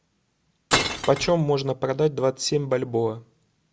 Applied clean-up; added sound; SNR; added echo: none; Glass; 2 dB; none.